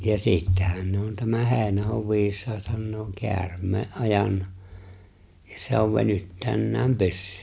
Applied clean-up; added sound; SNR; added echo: none; none; none; none.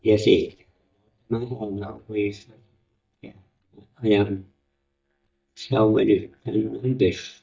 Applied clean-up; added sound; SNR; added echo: neural mask model DeepFilterNet 3.